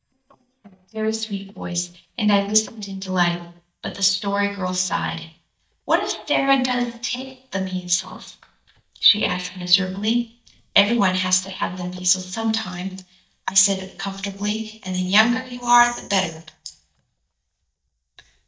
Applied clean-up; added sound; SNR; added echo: neural mask model DeepFilterNet 3.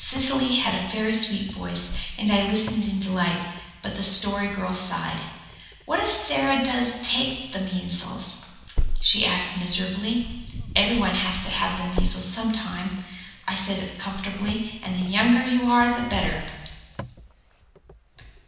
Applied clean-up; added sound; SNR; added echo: none; Wind; 10 dB; reverberation time 1.1 s.